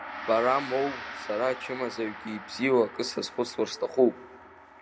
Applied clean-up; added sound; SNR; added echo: none; Gong; 13 dB; none.